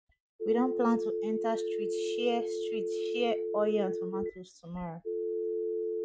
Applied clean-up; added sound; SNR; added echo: neural mask model RNNoise.